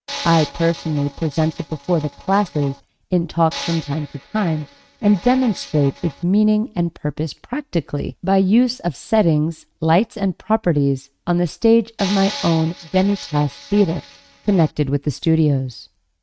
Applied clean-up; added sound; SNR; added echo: neural mask model RNNoise.